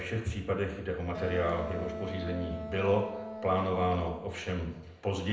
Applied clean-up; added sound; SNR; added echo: none; Wind instrument, woodwind instrument; 9 dB; reverberation time 0.7 s.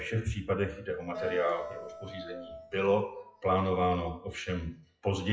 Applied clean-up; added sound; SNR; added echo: classical method WPE with log-MMSE.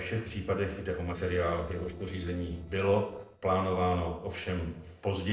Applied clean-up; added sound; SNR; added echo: neural separator model SepFormer DNS4.